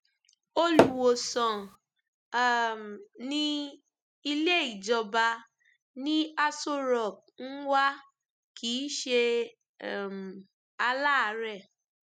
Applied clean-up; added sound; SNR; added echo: none; Tap / Hammer; -3 dB; none.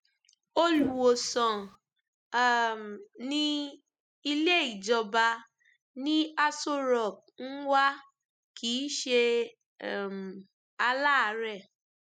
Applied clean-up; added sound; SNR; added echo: neural mask model Resemble Enhance denoiser.